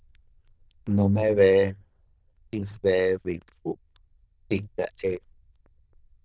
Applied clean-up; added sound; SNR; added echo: neural diffusion model UNIVERSE++.